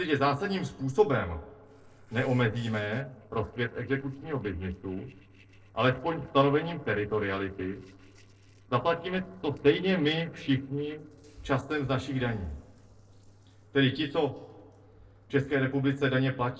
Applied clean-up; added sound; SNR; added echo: neural separator model SepFormer DNS4.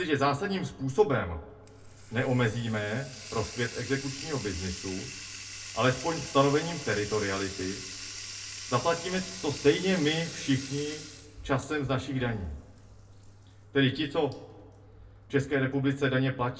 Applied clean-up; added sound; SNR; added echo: none; Bathtub (filling or washing); 13 dB; reverberation time 0.2 s.